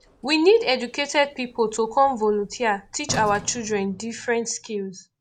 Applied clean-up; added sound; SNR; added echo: none; Sliding door; 19 dB; none.